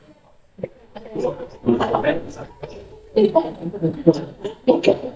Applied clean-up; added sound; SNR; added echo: neural mask model DeepFilterNet 3.